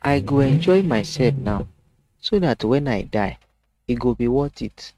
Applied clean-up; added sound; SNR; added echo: neural mask model RNNoise.